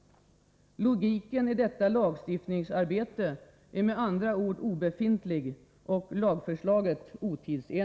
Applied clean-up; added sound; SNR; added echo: none; none; none; none.